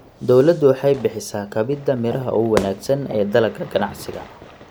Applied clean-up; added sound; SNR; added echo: none; Fire / Fireworks; 16 dB; none.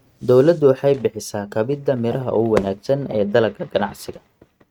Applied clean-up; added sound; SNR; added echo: neural mask model RNNoise.